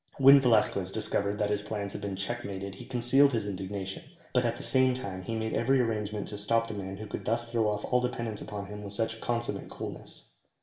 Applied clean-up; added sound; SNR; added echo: none; Marimba, xylophone; 19 dB; reverberation time 0.5 s.